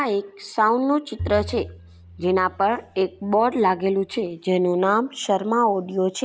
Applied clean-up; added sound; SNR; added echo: none; Bowed string instrument; 15 dB; none.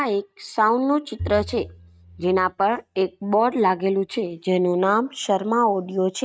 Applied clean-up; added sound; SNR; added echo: neural mask model RNNoise.